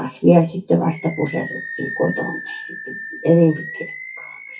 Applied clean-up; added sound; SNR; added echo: classical method WPE with log-MMSE.